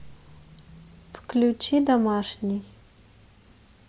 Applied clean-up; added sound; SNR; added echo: none; none; none; none.